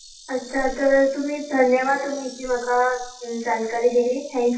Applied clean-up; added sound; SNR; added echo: classical method WPE with log-MMSE.